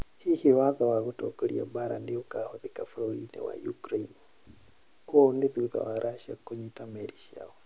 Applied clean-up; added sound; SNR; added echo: none; none; none; none.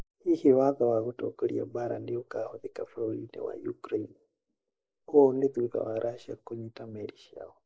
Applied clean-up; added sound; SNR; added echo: neural mask model Resemble Enhance denoiser.